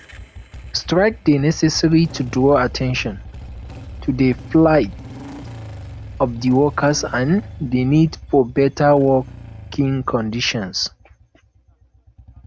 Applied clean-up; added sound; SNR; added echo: none; Engine starting / Motorcycle; 16 dB; none.